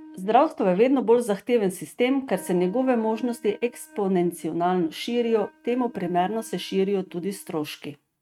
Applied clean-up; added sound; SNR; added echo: neural mask model RNNoise.